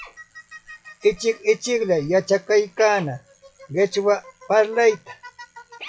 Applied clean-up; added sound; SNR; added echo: classical method log-MMSE.